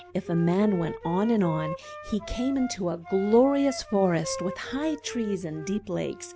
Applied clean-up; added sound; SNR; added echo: none; Wind instrument, woodwind instrument; 13 dB; none.